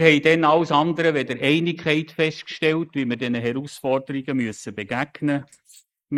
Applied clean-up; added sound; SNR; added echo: neural mask model Resemble Enhance denoiser.